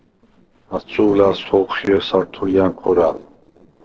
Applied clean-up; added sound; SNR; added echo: neural separator model SepFormer DNS4.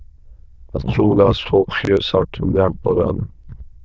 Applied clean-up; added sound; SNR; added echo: neural diffusion model UNIVERSE++.